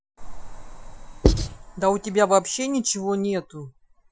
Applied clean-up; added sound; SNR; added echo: classical method Wiener filter.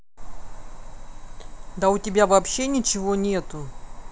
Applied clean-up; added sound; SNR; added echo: none; none; none; none.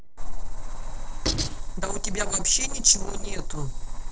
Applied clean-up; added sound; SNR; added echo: neural separator model SepFormer DNS4.